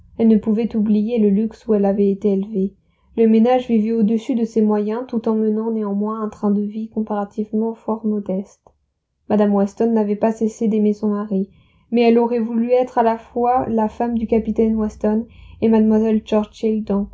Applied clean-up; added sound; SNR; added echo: none; none; none; none.